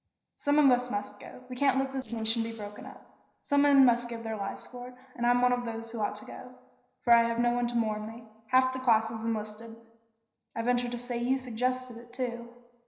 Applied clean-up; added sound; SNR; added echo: neural separator model SepFormer DNS4.